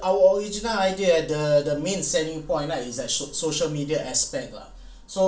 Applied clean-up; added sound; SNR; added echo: none; none; none; reverberation time 0.3 s.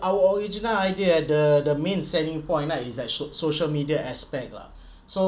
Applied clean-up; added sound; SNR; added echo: none; none; none; none.